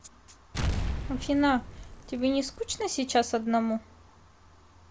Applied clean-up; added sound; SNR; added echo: none; Explosion; 7 dB; none.